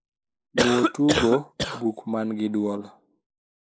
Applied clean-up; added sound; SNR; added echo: neural mask model Resemble Enhance denoiser.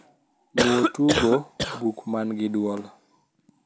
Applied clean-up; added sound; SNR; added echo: none; Cough; 0 dB; none.